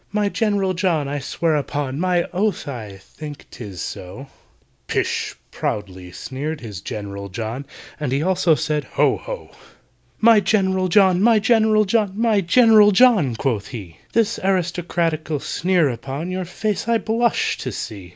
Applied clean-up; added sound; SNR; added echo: none; none; none; none.